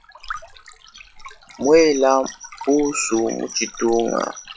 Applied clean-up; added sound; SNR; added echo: classical method log-MMSE.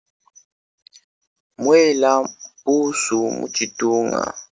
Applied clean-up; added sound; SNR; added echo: none; none; none; none.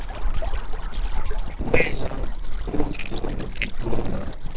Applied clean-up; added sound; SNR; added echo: neural separator model SepFormer DNS4.